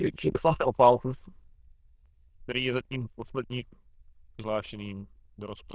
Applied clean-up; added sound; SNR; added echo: neural diffusion model UNIVERSE++.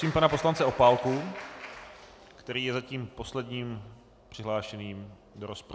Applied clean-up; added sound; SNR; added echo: none; none; none; none.